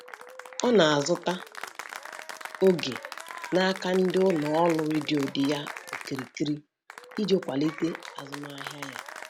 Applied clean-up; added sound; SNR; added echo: none; Applause / Cheering; 13 dB; none.